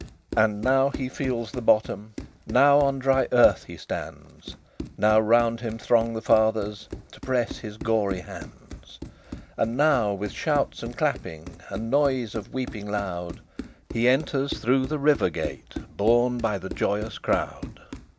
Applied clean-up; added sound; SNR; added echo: none; Run; 14 dB; none.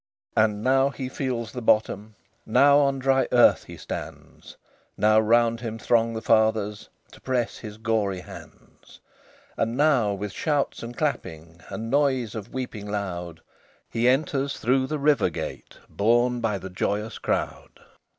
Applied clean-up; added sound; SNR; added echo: none; none; none; none.